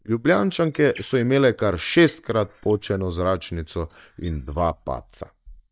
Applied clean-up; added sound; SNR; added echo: neural mask model DeepFilterNet 3.